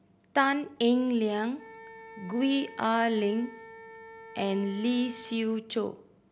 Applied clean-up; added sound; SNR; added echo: none; Wind instrument, woodwind instrument; 20 dB; none.